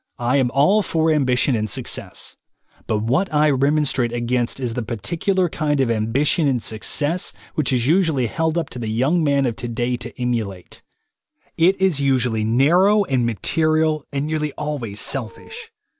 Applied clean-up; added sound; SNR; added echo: none; Dog; 19 dB; none.